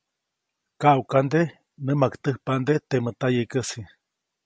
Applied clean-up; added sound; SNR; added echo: none; none; none; none.